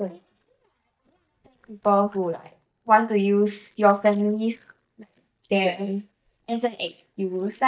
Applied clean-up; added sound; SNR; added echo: neural mask model DeepFilterNet 3.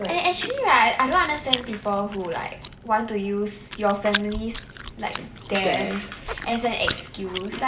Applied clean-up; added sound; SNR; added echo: none; Chewing, mastication; 10 dB; reverberation time 0.8 s.